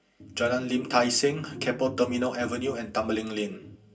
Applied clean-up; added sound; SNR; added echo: none; Organ; 13 dB; reverberation time 0.2 s.